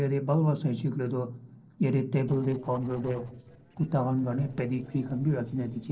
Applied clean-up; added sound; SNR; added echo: neural separator model SepFormer DNS4.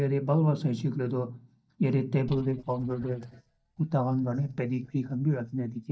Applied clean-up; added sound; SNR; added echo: neural mask model DeepFilterNet 3.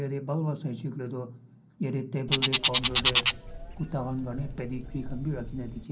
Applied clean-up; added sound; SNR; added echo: none; Bird; -5 dB; reverberation time 0.3 s.